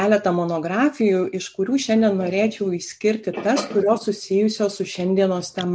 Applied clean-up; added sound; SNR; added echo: none; none; none; none.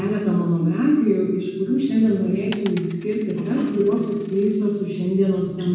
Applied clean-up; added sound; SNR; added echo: none; Coin (dropping); 19 dB; reverberation time 1.1 s.